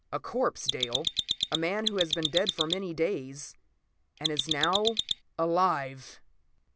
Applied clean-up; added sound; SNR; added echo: none; Mechanisms; 0 dB; none.